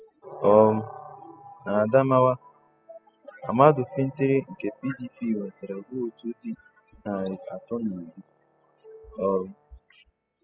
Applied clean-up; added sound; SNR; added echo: classical method spectral subtraction.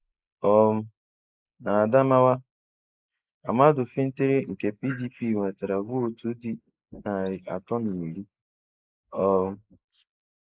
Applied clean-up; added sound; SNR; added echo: neural mask model Resemble Enhance denoiser.